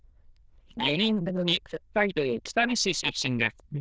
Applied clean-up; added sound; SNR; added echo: neural diffusion model UNIVERSE++.